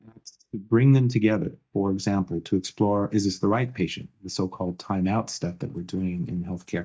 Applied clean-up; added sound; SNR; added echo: neural mask model DeepFilterNet 3.